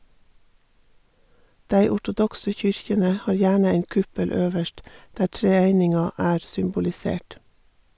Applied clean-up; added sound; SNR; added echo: none; none; none; none.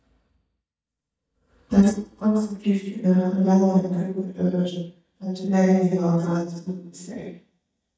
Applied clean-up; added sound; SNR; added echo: neural mask model DeepFilterNet 3.